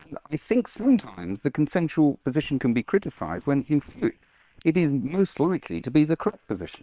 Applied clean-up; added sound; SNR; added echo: neural separator model SepFormer WHAM!.